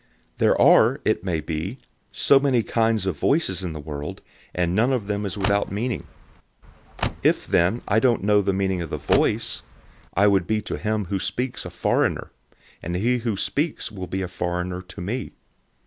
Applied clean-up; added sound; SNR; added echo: none; Car; 10 dB; none.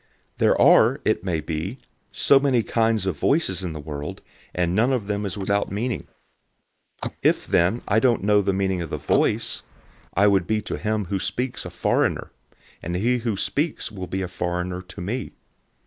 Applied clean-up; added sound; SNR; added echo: neural mask model Resemble Enhance denoiser.